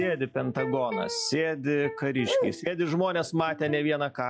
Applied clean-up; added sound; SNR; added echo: classical method log-MMSE.